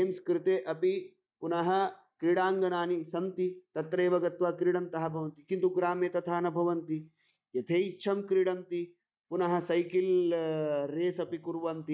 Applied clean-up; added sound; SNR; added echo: neural mask model DeepFilterNet 3.